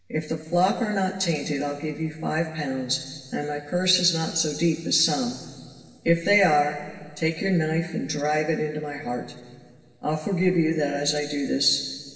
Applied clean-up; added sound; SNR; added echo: none; none; none; reverberation time 2.0 s.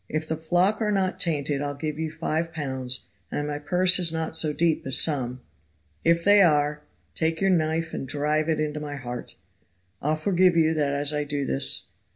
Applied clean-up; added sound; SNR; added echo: none; none; none; none.